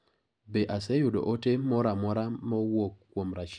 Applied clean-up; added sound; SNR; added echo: none; none; none; none.